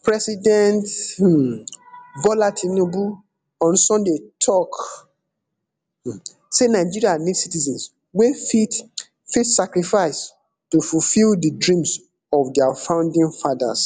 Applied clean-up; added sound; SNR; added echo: none; none; none; none.